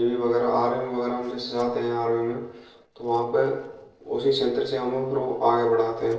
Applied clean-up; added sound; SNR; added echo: neural separator model SepFormer DNS4.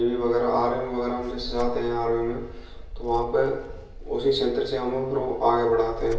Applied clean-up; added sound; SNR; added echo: none; Purr; 11 dB; reverberation time 0.3 s.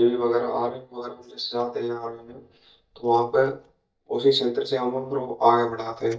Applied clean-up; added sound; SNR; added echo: neural mask model DeepFilterNet 3.